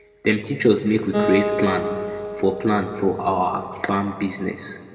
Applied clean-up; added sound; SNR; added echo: none; Acoustic guitar; 7 dB; reverberation time 1.8 s.